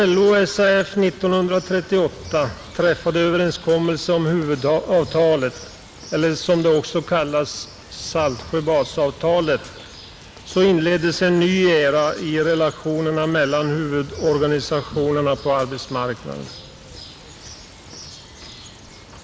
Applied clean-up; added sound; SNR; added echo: none; Bird; 19 dB; none.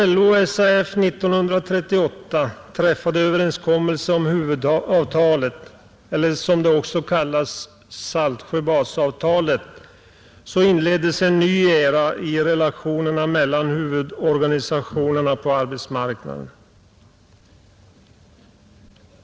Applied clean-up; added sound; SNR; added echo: none; none; none; none.